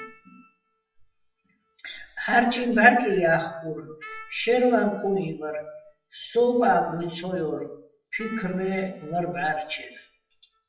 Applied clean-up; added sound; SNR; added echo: classical method WPE with log-MMSE.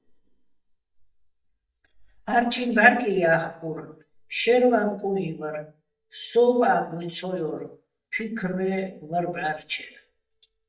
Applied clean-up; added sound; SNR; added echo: neural mask model DeepFilterNet 3.